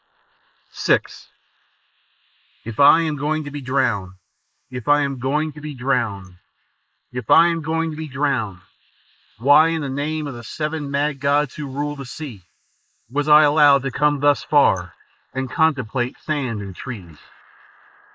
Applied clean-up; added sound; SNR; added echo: neural mask model Resemble Enhance denoiser.